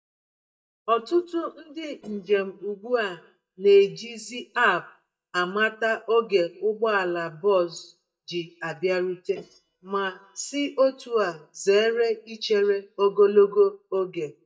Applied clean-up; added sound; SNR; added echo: neural mask model DeepFilterNet 3.